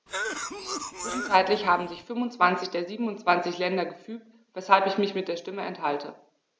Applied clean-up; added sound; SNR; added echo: none; Cough; 7 dB; none.